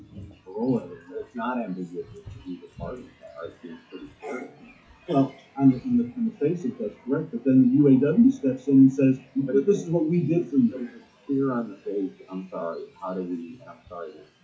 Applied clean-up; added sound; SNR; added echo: classical method WPE with log-MMSE.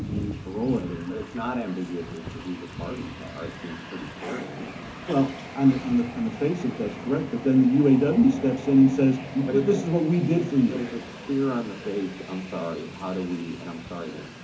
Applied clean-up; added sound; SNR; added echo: none; Train; 13 dB; reverberation time 0.3 s.